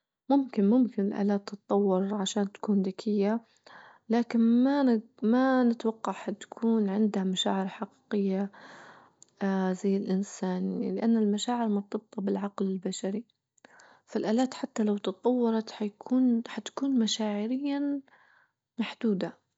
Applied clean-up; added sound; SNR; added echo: none; none; none; none.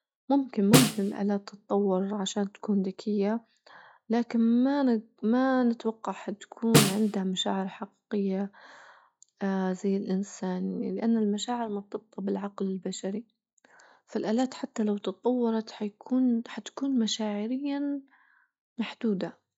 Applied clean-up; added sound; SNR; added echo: classical method log-MMSE.